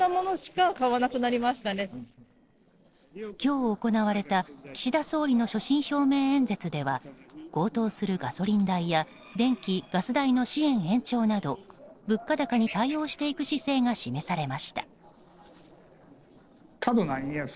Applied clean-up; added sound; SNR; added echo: neural separator model SepFormer DNS4.